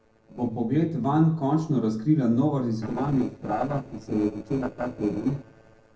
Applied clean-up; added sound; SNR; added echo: neural separator model SepFormer DNS4.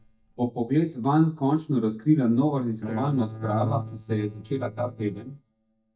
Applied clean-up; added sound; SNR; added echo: neural mask model DeepFilterNet 3.